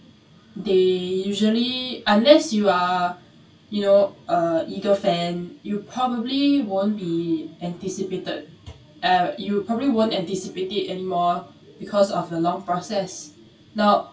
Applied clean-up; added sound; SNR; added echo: none; none; none; reverberation time 0.1 s.